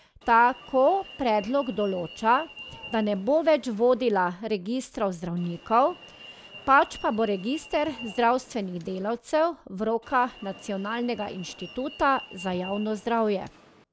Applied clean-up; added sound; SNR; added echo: none; Alarm; 20 dB; none.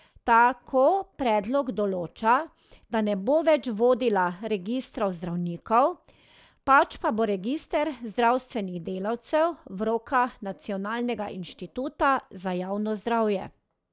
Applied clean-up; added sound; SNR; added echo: none; none; none; none.